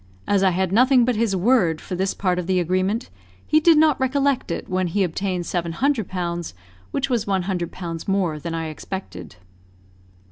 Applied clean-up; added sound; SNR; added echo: none; none; none; none.